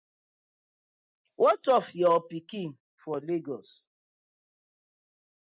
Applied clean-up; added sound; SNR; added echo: none; none; none; none.